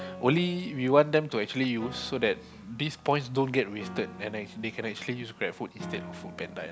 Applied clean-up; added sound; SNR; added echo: none; Piano; 16 dB; none.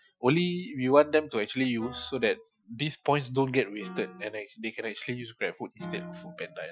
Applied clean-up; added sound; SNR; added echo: classical method Wiener filter.